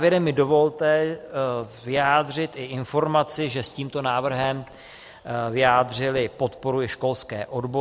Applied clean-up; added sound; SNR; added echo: none; none; none; none.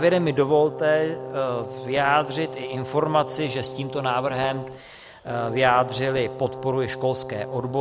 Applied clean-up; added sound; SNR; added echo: none; Brass instrument; 11 dB; none.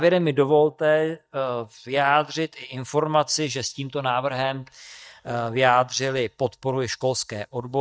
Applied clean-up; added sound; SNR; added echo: neural mask model DeepFilterNet 3.